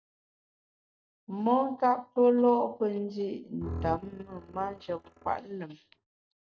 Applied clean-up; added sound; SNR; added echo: neural mask model RNNoise.